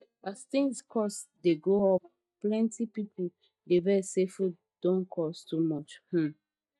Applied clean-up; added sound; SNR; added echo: neural mask model DeepFilterNet 3.